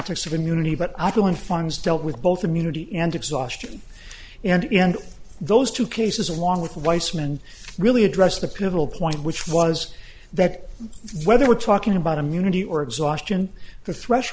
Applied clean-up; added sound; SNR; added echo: none; none; none; none.